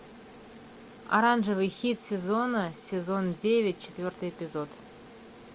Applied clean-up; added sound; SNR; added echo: none; none; none; none.